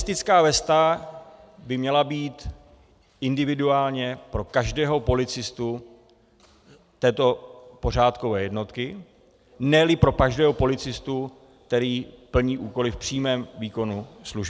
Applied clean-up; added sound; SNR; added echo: none; none; none; none.